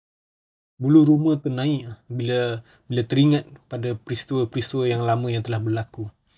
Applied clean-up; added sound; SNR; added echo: neural mask model DeepFilterNet 3.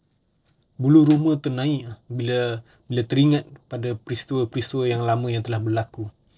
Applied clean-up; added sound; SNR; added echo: neural separator model SepFormer DNS4.